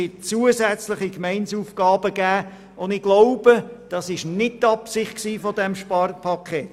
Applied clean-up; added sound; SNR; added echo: none; none; none; none.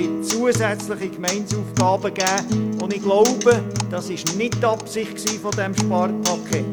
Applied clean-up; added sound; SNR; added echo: none; Acoustic guitar; 2 dB; none.